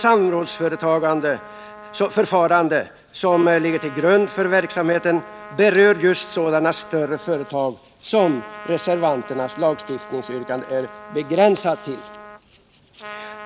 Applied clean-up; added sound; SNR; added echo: none; Trumpet; 18 dB; none.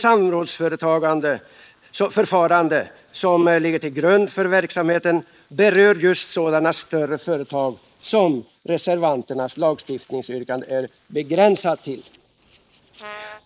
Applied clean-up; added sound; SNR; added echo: neural mask model Resemble Enhance denoiser.